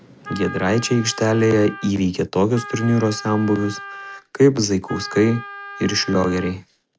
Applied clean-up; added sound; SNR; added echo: none; Wind instrument, woodwind instrument; 15 dB; none.